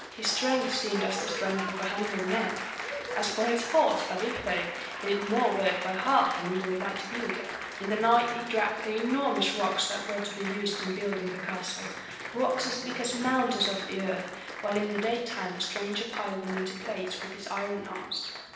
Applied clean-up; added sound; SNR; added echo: none; Applause; 8 dB; reverberation time 0.9 s.